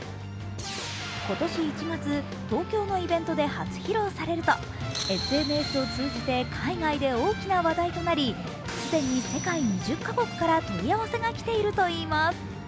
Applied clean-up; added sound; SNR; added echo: none; none; none; none.